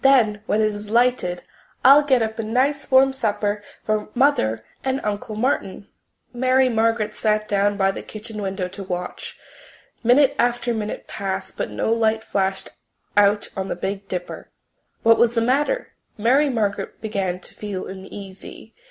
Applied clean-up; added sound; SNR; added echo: none; none; none; none.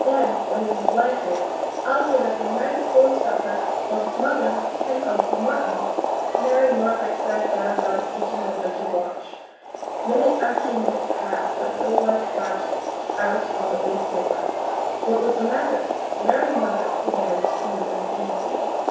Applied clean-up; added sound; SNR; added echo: none; Boiling; 0 dB; reverberation time 0.7 s.